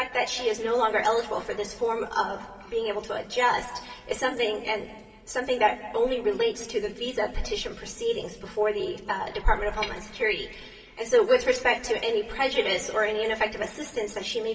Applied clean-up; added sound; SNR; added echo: none; none; none; reverberation time 1.9 s.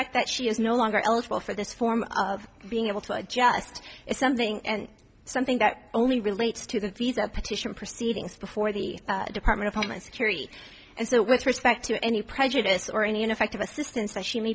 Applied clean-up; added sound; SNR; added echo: none; none; none; none.